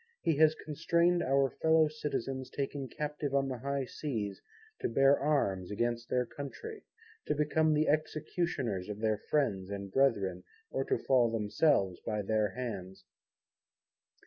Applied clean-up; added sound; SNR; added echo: none; none; none; none.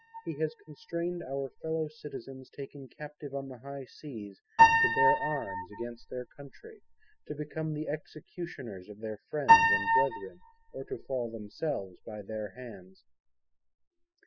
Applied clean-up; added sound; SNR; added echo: classical method spectral subtraction.